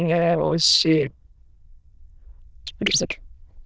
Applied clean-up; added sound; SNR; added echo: neural diffusion model UNIVERSE++.